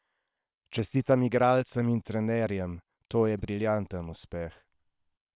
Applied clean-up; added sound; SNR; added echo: neural separator model SepFormer WHAM!.